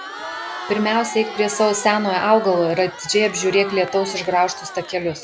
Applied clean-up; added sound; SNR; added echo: none; Crowd; 12 dB; none.